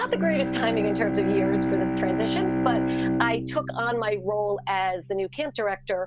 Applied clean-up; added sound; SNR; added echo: none; Bowed string instrument; 0 dB; none.